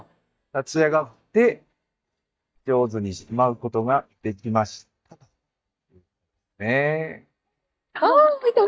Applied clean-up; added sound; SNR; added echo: neural mask model DeepFilterNet 3.